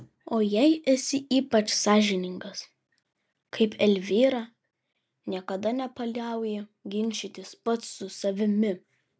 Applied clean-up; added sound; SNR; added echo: none; none; none; none.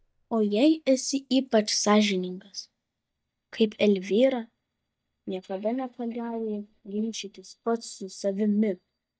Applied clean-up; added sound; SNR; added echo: neural mask model DeepFilterNet 3.